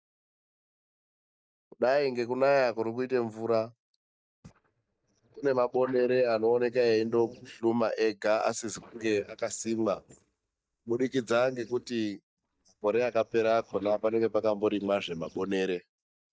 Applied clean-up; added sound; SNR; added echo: neural mask model DeepFilterNet 3.